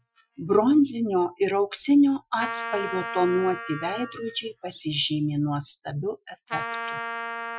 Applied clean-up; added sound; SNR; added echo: classical method Wiener filter.